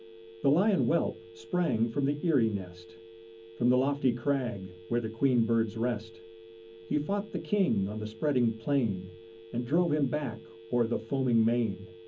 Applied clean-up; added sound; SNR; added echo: none; Telephone; 19 dB; reverberation time 0.4 s.